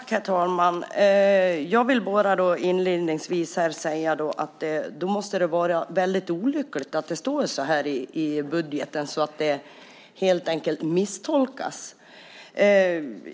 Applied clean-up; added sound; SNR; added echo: none; none; none; none.